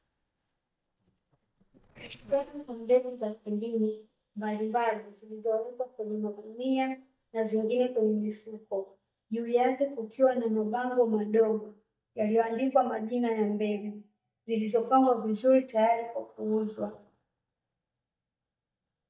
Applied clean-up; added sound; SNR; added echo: neural mask model DeepFilterNet 3.